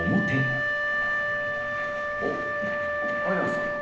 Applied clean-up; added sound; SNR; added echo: none; Wind instrument, woodwind instrument; -4 dB; reverberation time 0.8 s.